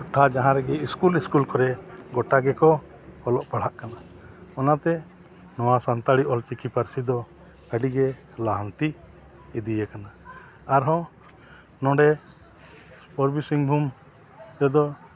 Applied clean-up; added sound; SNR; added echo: none; none; none; none.